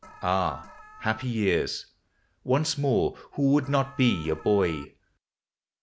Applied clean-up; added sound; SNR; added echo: none; Alarm; 18 dB; none.